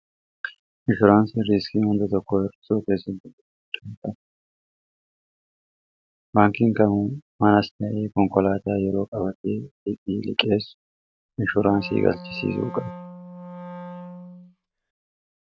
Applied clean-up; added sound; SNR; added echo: none; Wind instrument, woodwind instrument; 14 dB; none.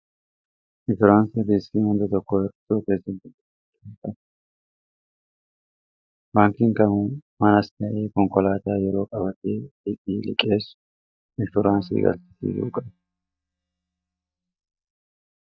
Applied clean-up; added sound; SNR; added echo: neural mask model DeepFilterNet 3.